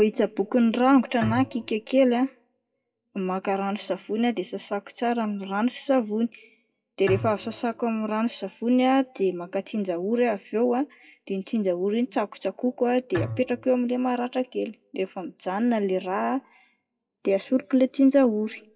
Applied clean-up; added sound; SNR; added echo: classical method WPE with log-MMSE.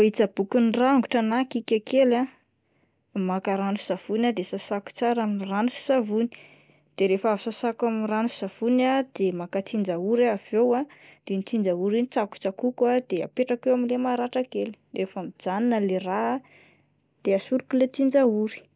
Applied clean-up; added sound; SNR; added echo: none; none; none; none.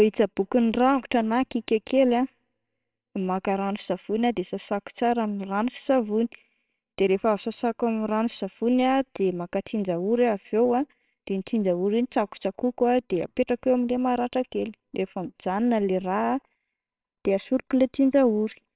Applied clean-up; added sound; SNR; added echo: neural separator model SepFormer WHAMR!.